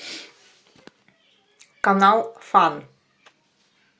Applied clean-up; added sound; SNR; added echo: none; none; none; none.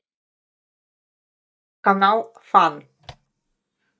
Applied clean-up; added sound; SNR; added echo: neural mask model DeepFilterNet 3.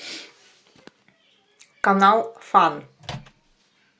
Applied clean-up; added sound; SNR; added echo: none; Microwave oven; 15 dB; none.